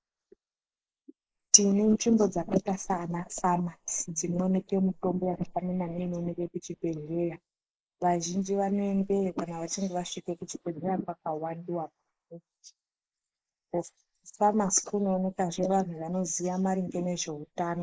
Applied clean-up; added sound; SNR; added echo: neural mask model Resemble Enhance denoiser.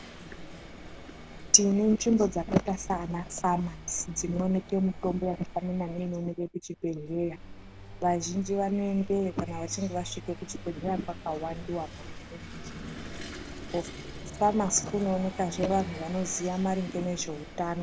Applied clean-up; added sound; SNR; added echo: none; Engine / Vehicle; 12 dB; none.